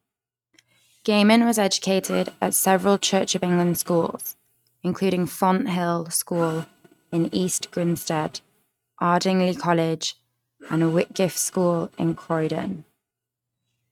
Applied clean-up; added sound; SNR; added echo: neural mask model RNNoise.